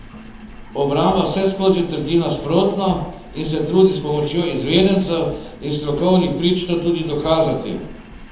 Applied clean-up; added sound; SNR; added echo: none; Engine; 17 dB; reverberation time 0.8 s.